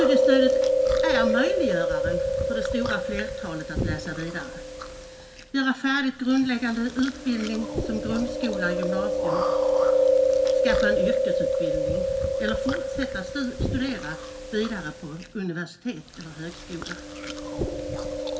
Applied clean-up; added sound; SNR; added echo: none; Chewing, mastication; -4 dB; reverberation time 0.2 s.